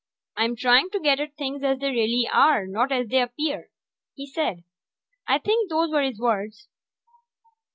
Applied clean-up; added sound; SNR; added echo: none; none; none; none.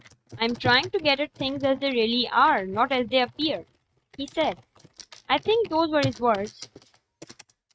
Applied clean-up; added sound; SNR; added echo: neural mask model RNNoise.